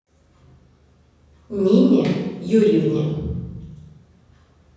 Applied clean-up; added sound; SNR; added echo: none; none; none; reverberation time 1.1 s.